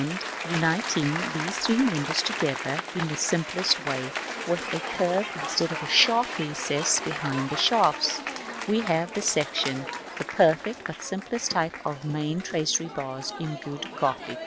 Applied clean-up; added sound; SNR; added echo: none; Applause / Cheering; 7 dB; none.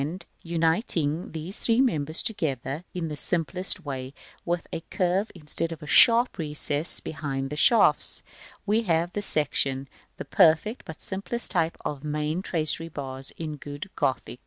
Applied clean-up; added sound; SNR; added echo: none; none; none; none.